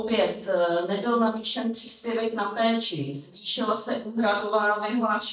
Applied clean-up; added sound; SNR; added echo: neural mask model DeepFilterNet 3.